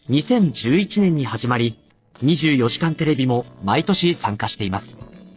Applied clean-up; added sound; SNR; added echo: neural separator model SepFormer DNS4.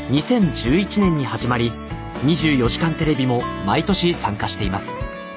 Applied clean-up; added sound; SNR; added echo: none; Marimba, xylophone; 19 dB; none.